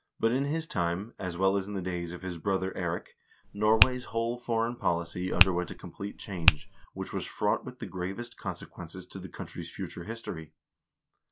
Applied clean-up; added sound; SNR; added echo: none; Finger snapping; -4 dB; none.